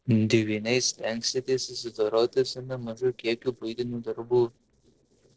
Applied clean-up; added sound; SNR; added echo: neural separator model SepFormer DNS4.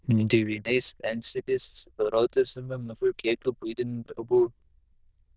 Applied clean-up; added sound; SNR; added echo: neural diffusion model UNIVERSE++.